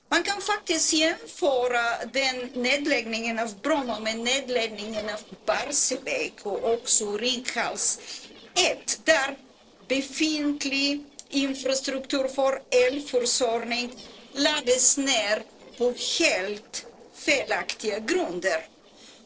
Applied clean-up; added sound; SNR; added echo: neural separator model SepFormer DNS4.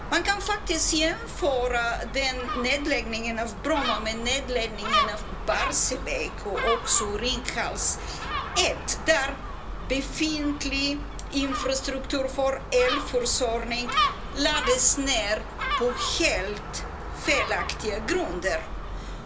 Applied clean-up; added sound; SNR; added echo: none; Gull, seagull; 5 dB; reverberation time 0.2 s.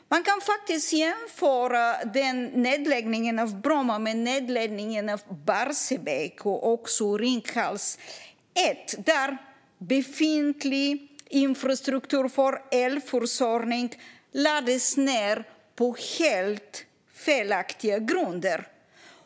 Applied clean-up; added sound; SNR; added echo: none; none; none; none.